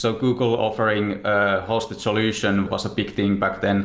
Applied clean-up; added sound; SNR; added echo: none; none; none; none.